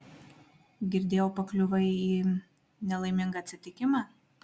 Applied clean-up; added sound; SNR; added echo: none; none; none; none.